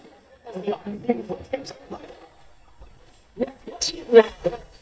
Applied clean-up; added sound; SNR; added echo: neural mask model DeepFilterNet 3.